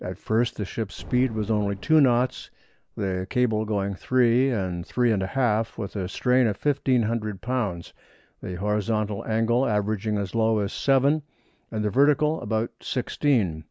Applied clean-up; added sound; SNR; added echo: none; Boom; 18 dB; none.